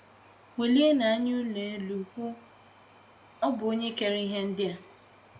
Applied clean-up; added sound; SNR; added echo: none; Cricket; 17 dB; none.